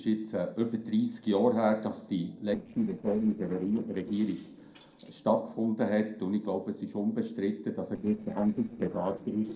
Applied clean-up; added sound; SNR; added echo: neural separator model SepFormer DNS4.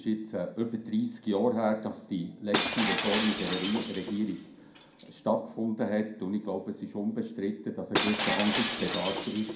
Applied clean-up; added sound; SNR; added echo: none; Shatter; 5 dB; reverberation time 0.4 s.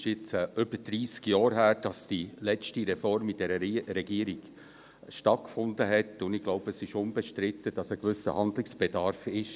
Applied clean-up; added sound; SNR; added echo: none; none; none; none.